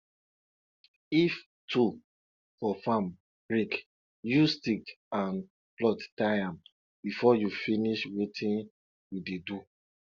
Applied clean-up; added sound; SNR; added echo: none; none; none; none.